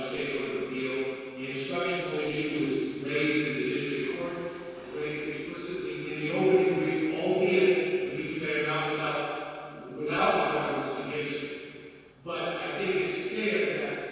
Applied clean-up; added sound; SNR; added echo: neural separator model SepFormer DNS4.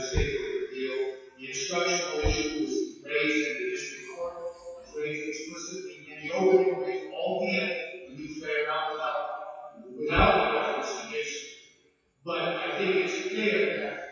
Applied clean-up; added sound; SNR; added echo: classical method WPE with log-MMSE.